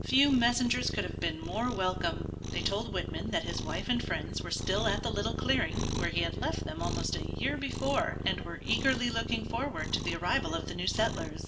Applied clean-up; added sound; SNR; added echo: none; Cat; 4 dB; reverberation time 0.6 s.